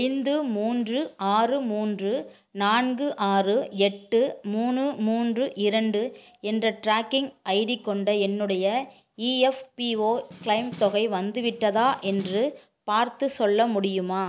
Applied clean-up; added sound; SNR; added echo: none; Snare drum; 20 dB; none.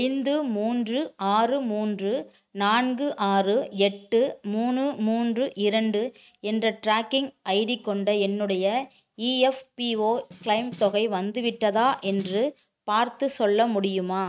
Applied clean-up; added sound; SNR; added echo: neural mask model RNNoise.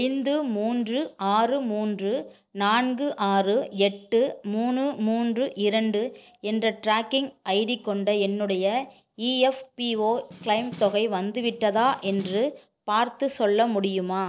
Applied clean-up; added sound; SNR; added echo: neural separator model SepFormer DNS4.